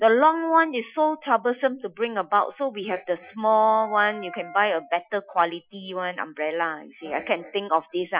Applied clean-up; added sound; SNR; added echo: classical method Wiener filter.